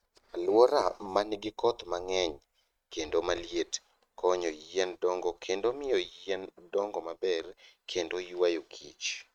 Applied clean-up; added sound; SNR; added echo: neural mask model RNNoise.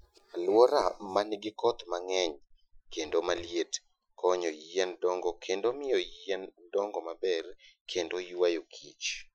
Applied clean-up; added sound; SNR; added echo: classical method Wiener filter.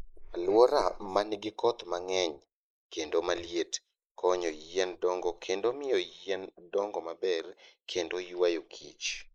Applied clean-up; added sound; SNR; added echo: neural mask model Resemble Enhance denoiser.